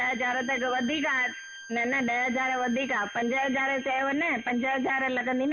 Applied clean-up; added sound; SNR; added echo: none; Bowed string instrument; 17 dB; none.